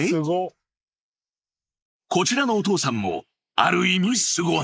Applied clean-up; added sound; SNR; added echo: neural mask model Resemble Enhance denoiser.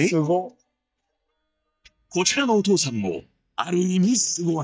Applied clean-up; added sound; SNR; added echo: neural mask model DeepFilterNet 3.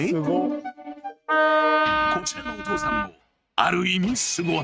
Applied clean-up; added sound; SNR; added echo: neural mask model RNNoise.